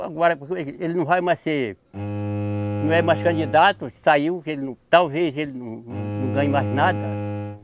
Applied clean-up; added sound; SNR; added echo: none; Bowed string instrument; 7 dB; none.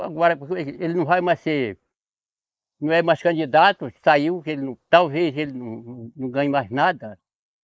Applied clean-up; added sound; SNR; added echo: neural mask model Resemble Enhance denoiser.